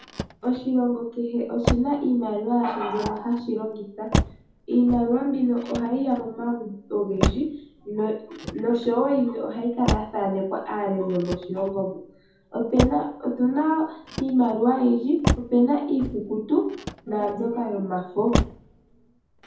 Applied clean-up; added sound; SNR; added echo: none; Motor vehicle (road); 7 dB; reverberation time 0.6 s.